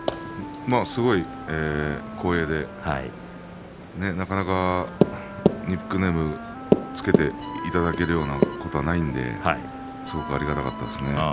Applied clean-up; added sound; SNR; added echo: none; Bowed string instrument + Wind instrument, woodwind instrument; 12 dB; none.